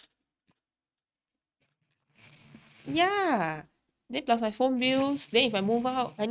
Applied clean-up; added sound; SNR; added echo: neural mask model RNNoise.